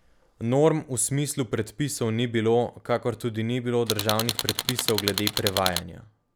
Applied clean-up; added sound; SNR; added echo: none; Tools; 3 dB; none.